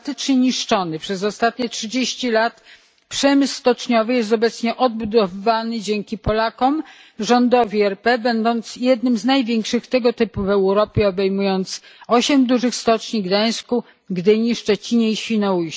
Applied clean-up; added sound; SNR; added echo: none; none; none; none.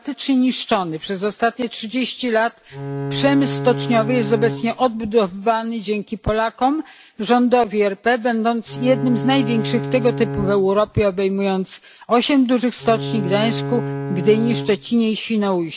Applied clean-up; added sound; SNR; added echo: none; Bowed string instrument; 6 dB; none.